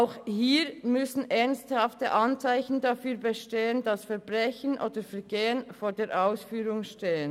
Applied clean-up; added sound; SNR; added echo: none; none; none; none.